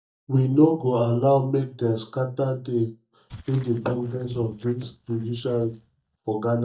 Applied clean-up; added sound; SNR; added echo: neural mask model DeepFilterNet 3.